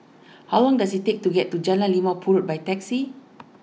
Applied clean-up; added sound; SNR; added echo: none; none; none; none.